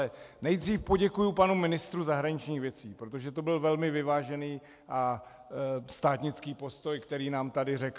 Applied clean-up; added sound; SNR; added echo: none; none; none; none.